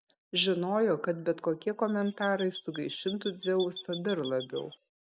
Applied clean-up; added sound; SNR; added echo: none; Chirp, tweet; 15 dB; none.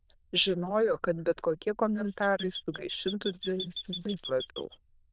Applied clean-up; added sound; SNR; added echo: neural diffusion model UNIVERSE++.